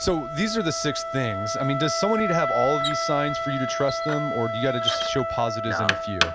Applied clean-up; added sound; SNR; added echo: none; Wind instrument, woodwind instrument + Knock; 1 dB; none.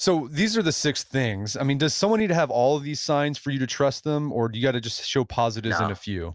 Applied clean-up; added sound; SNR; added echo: none; none; none; none.